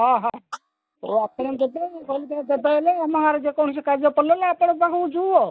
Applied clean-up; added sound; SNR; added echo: neural mask model DeepFilterNet 3.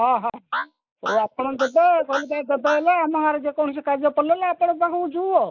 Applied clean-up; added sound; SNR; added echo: neural mask model Resemble Enhance denoiser.